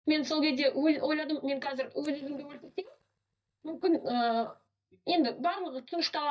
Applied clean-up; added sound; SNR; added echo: neural mask model DeepFilterNet 3.